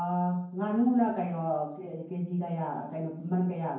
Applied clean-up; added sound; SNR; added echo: none; none; none; reverberation time 0.9 s.